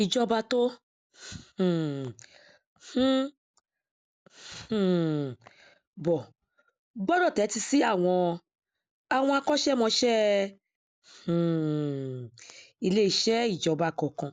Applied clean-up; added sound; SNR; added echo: none; none; none; none.